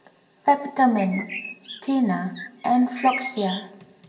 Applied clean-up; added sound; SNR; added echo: none; Bird; 12 dB; reverberation time 0.9 s.